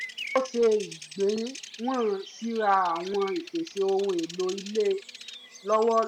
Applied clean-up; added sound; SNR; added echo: none; Bird vocalization, bird call, bird song; 15 dB; none.